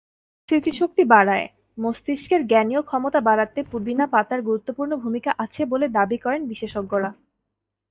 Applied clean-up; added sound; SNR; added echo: neural mask model DeepFilterNet 3.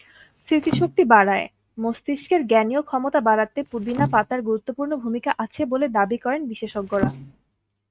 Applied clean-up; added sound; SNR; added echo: neural mask model RNNoise.